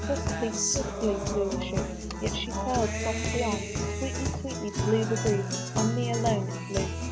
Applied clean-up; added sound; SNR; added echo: none; Guitar; -1 dB; none.